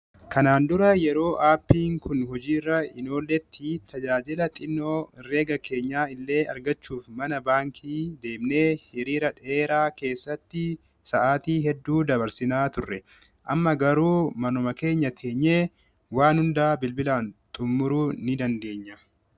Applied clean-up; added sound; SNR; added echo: none; none; none; none.